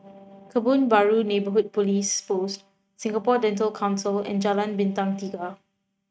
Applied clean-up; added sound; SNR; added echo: neural mask model RNNoise.